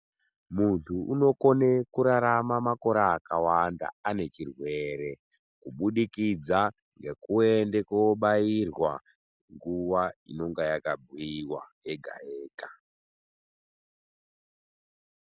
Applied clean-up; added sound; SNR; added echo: none; none; none; none.